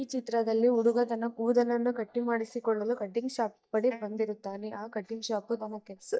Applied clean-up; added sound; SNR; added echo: neural mask model DeepFilterNet 3.